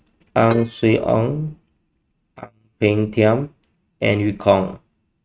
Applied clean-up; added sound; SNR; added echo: neural mask model RNNoise.